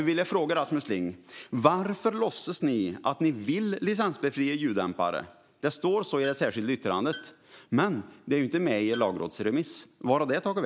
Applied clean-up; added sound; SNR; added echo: none; Tools; 18 dB; none.